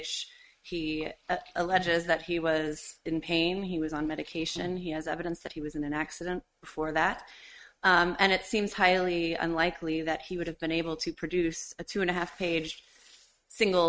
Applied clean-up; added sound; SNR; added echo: neural mask model RNNoise.